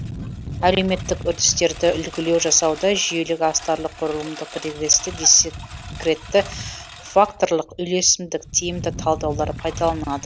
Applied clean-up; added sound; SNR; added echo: none; Engine; 13 dB; none.